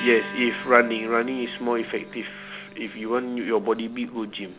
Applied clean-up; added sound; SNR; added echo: none; Acoustic guitar; 15 dB; none.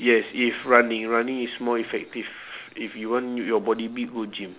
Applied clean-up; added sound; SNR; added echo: none; none; none; none.